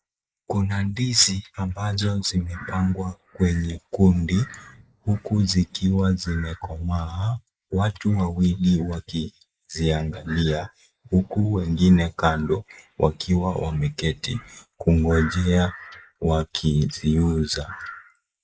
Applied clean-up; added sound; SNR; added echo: neural mask model Resemble Enhance denoiser.